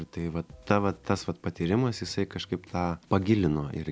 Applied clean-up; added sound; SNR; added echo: none; none; none; none.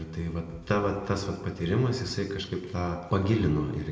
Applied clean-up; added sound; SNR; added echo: none; none; none; reverberation time 1.2 s.